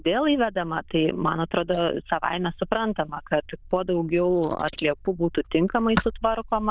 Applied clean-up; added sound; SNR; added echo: neural diffusion model UNIVERSE++.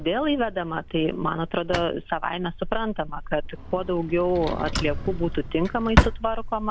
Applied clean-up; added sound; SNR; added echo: none; Drawer open or close; 3 dB; none.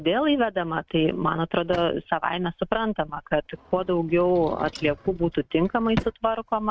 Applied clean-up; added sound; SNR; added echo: neural mask model RNNoise.